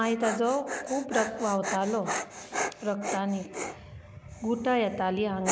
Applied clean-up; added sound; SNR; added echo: none; Dog; 7 dB; none.